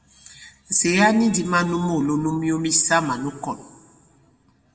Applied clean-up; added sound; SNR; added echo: none; none; none; reverberation time 1.2 s.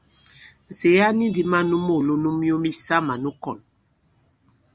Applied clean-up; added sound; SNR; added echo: none; none; none; none.